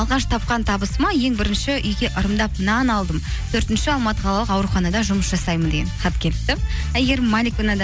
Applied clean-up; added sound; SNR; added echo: none; none; none; none.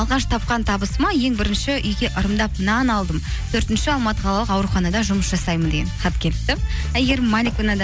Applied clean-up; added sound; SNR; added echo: none; Run; 19 dB; none.